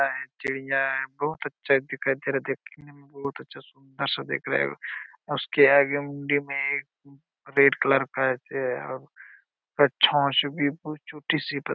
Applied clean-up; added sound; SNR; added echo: none; none; none; none.